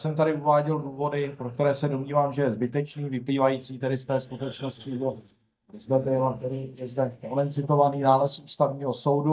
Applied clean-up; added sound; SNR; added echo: neural mask model DeepFilterNet 3.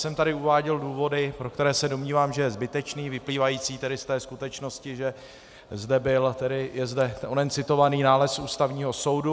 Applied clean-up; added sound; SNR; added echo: none; none; none; none.